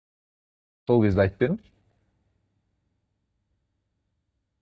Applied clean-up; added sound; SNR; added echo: neural mask model DeepFilterNet 3.